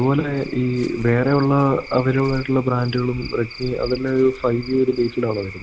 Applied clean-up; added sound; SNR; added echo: none; Cricket / Frog; 17 dB; none.